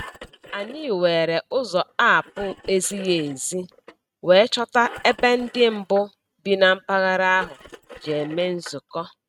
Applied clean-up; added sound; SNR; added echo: neural mask model RNNoise.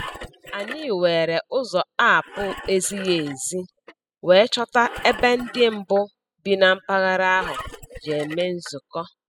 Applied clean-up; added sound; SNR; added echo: classical method spectral subtraction.